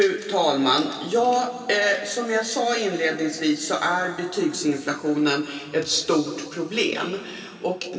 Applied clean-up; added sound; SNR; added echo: none; none; none; reverberation time 2.4 s.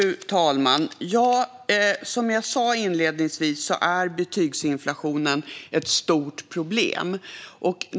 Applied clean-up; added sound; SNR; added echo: none; none; none; none.